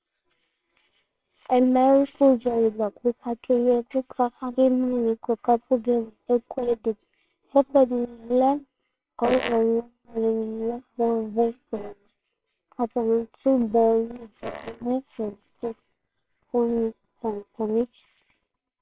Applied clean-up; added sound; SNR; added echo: neural separator model SepFormer WHAMR!.